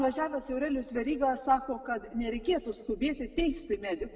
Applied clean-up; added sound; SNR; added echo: none; none; none; reverberation time 1.0 s.